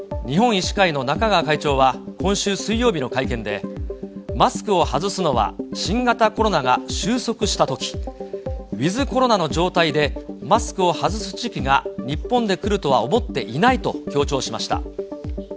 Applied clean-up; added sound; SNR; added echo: none; none; none; none.